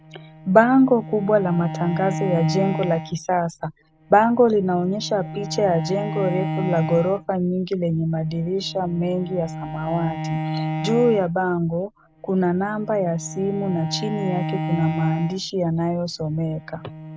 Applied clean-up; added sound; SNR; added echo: none; Bowed string instrument; 8 dB; none.